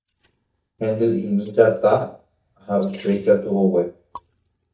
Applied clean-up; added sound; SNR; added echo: neural mask model DeepFilterNet 3.